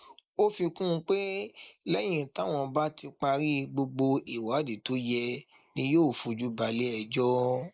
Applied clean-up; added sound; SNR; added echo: neural mask model Resemble Enhance denoiser.